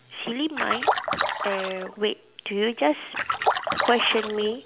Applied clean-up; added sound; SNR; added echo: none; Splash, splatter; 0 dB; none.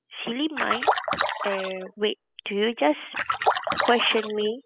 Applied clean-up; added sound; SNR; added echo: classical method spectral subtraction.